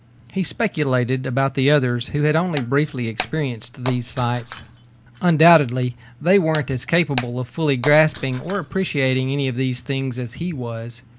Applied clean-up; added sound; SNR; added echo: none; Shatter; 14 dB; none.